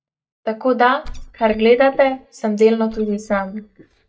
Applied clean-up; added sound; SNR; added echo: neural mask model DeepFilterNet 3.